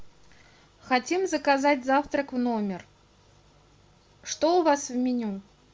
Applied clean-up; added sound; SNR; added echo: none; none; none; none.